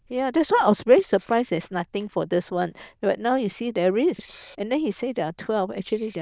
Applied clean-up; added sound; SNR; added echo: neural diffusion model UNIVERSE++.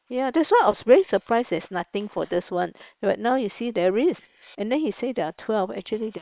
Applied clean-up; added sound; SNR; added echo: neural separator model SepFormer WHAM!.